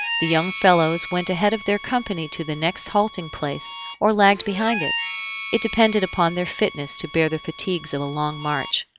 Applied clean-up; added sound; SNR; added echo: none; Harmonica; 11 dB; none.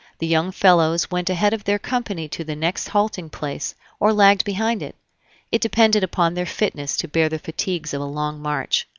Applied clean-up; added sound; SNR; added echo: none; none; none; none.